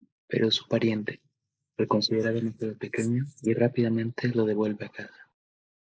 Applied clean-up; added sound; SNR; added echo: neural mask model Resemble Enhance denoiser.